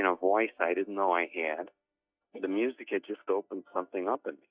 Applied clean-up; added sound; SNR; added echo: neural mask model DeepFilterNet 3.